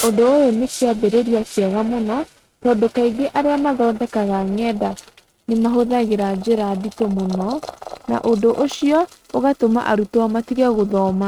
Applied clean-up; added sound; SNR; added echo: neural mask model RNNoise.